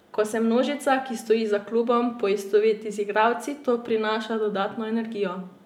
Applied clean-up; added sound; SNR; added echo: none; none; none; none.